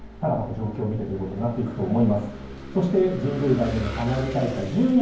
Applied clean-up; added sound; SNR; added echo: none; Engine / Vehicle; 12 dB; reverberation time 0.9 s.